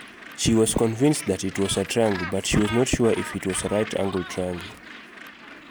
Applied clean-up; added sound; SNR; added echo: none; Gull, seagull; 14 dB; none.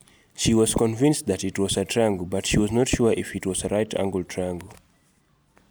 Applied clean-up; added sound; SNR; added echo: none; none; none; none.